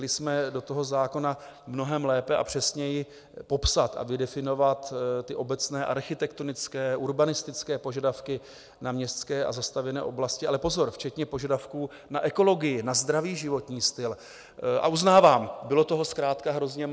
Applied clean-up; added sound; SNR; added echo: none; none; none; none.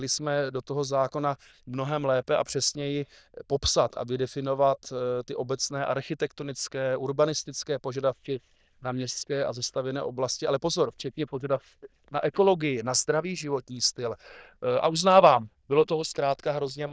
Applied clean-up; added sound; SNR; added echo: neural diffusion model UNIVERSE++.